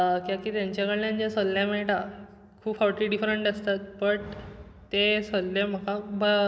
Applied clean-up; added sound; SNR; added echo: none; none; none; none.